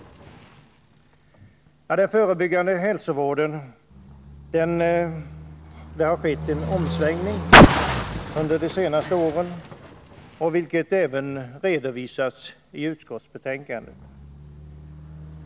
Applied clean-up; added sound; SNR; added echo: none; Car; 0 dB; none.